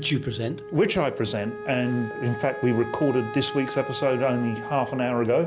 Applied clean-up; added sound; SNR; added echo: none; Wind instrument, woodwind instrument; 11 dB; none.